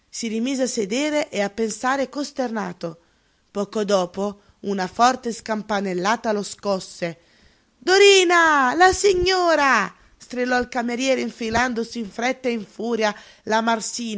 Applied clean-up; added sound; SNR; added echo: none; none; none; none.